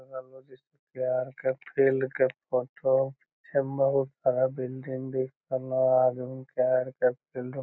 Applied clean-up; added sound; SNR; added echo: none; none; none; none.